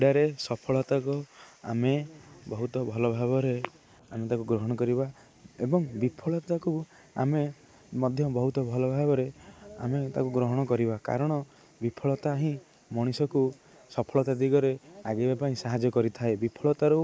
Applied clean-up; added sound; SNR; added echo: neural mask model Resemble Enhance denoiser.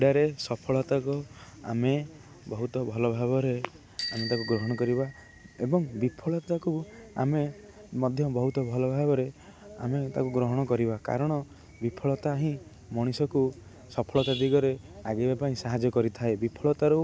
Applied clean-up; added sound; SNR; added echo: none; Bicycle bell; 14 dB; none.